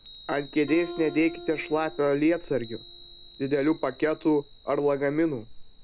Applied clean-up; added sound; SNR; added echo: none; Acoustic guitar + Chime; 14 dB; none.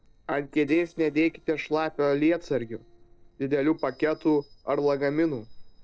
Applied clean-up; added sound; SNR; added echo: neural separator model SepFormer DNS4.